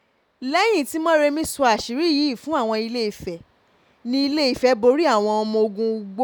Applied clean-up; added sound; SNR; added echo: none; none; none; none.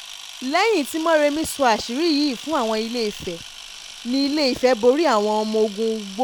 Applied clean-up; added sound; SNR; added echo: none; Camera; 16 dB; none.